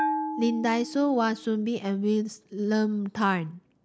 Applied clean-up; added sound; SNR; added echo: none; Bell; 9 dB; none.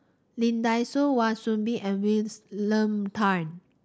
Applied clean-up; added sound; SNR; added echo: none; none; none; none.